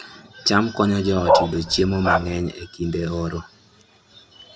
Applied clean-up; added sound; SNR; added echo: none; Bark; -2 dB; none.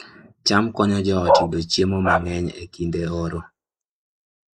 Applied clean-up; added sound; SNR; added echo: neural mask model Resemble Enhance denoiser.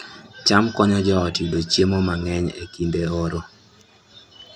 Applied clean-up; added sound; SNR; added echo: none; none; none; none.